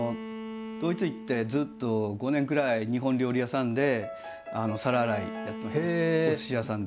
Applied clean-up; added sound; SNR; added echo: none; Bowed string instrument + Piano; 12 dB; none.